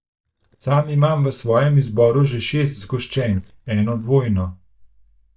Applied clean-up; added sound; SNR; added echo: neural mask model DeepFilterNet 3.